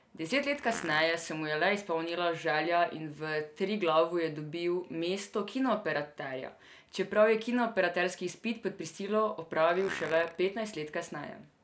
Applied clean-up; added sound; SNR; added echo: none; Fart; 16 dB; none.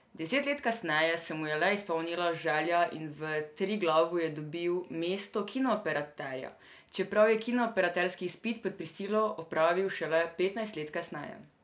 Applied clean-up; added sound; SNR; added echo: none; none; none; none.